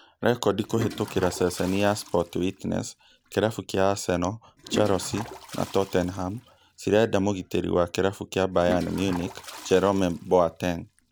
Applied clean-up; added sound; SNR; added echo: none; Toilet flush; 15 dB; none.